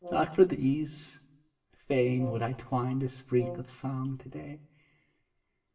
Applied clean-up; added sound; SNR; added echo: none; Brass instrument; 14 dB; reverberation time 0.7 s.